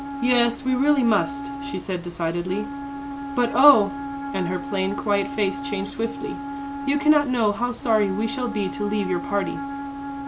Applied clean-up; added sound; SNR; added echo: none; Wind instrument, woodwind instrument; 8 dB; none.